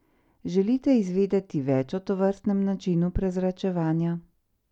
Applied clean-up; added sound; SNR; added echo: none; none; none; none.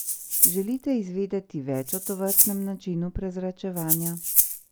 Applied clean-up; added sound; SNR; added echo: none; Rattle (instrument); -3 dB; none.